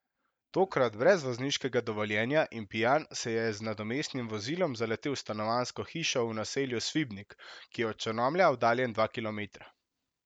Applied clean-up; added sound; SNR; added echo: none; none; none; none.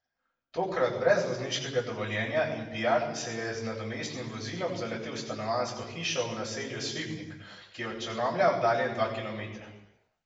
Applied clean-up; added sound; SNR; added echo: none; none; none; reverberation time 1.0 s.